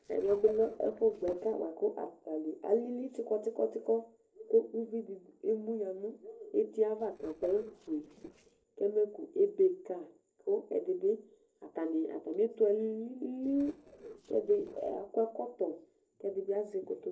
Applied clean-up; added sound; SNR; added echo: neural separator model SepFormer DNS4.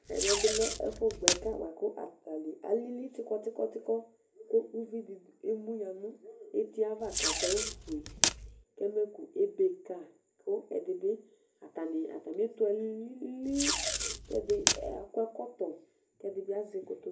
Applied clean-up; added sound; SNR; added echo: none; Packing tape, duct tape; -2 dB; reverberation time 0.3 s.